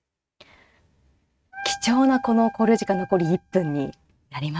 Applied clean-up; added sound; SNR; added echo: neural mask model RNNoise.